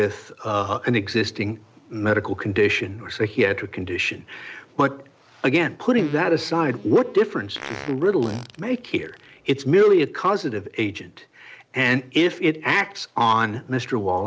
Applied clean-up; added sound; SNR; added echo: none; Fart; 17 dB; none.